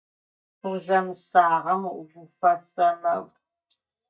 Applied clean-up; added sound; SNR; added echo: neural mask model DeepFilterNet 3.